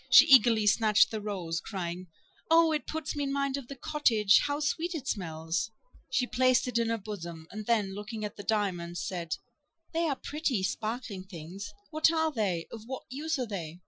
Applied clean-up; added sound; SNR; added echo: classical method Wiener filter.